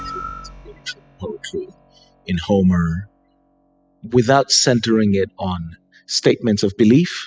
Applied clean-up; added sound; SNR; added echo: classical method spectral subtraction.